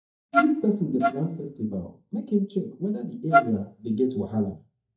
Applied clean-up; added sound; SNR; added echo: neural mask model DeepFilterNet 3.